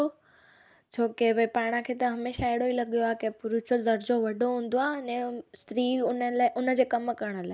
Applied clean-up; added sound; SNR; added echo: none; none; none; none.